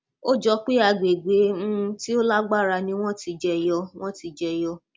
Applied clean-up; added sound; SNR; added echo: none; none; none; none.